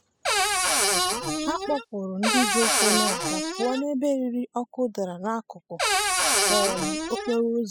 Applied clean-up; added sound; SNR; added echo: classical method spectral subtraction.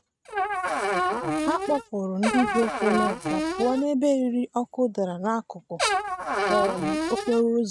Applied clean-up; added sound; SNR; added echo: neural mask model RNNoise.